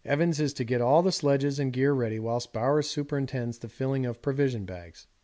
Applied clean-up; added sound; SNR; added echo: none; none; none; none.